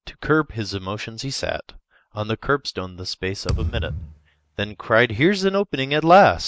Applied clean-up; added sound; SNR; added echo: neural mask model RNNoise.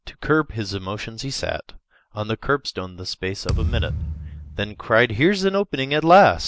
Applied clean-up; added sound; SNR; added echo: none; Thump, thud; 7 dB; none.